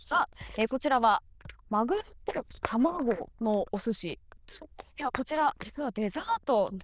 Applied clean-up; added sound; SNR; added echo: neural diffusion model UNIVERSE++.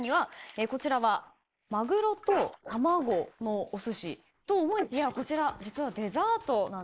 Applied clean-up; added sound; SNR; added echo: neural mask model Resemble Enhance denoiser.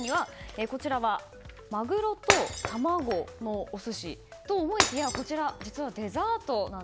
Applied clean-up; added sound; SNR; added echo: none; Shatter; 5 dB; none.